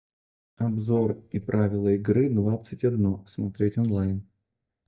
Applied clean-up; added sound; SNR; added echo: neural mask model DeepFilterNet 3.